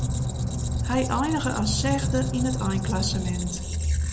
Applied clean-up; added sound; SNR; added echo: none; Squeak; -2 dB; none.